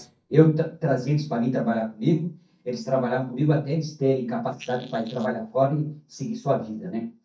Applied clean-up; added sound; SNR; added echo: neural mask model DeepFilterNet 3.